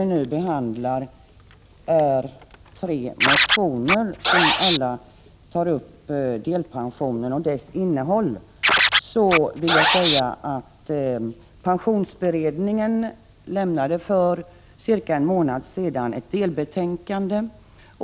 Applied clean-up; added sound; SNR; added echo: none; Scratching (performance technique); -3 dB; none.